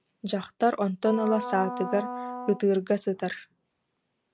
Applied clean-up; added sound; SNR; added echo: none; Wind instrument, woodwind instrument; 9 dB; none.